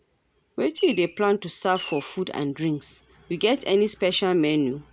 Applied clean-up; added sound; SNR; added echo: none; Fireworks; 13 dB; none.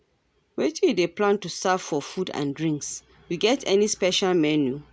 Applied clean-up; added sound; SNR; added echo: none; none; none; none.